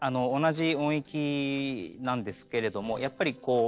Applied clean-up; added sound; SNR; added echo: neural separator model SepFormer DNS4.